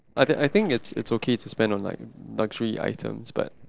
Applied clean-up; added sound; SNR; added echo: neural separator model SepFormer DNS4.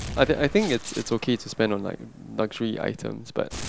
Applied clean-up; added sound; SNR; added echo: none; Gunshot, gunfire; 12 dB; none.